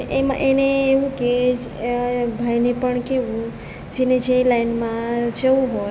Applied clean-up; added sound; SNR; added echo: none; none; none; none.